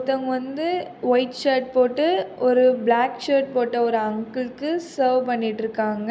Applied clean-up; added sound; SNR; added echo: none; none; none; none.